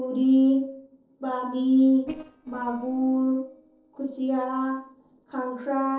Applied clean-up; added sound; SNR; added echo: neural separator model SepFormer DNS4.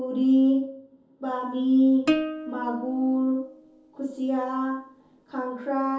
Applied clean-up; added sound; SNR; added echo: none; Plucked string instrument; 8 dB; reverberation time 0.6 s.